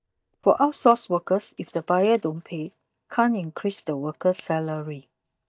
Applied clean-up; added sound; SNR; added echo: neural mask model DeepFilterNet 3.